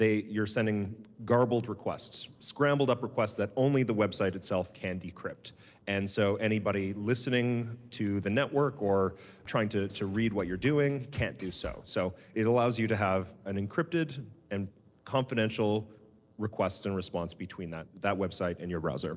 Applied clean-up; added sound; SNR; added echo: neural separator model SepFormer DNS4.